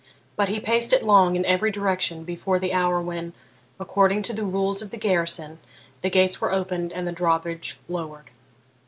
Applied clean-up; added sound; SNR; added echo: none; none; none; none.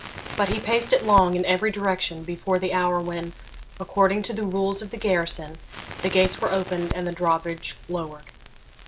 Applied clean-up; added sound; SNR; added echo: none; Crackle; 13 dB; none.